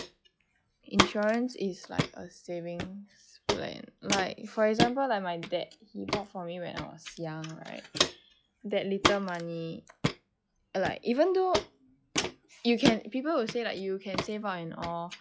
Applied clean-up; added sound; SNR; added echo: classical method log-MMSE.